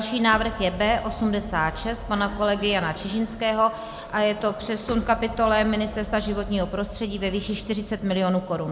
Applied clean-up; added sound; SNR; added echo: none; Boom; 13 dB; none.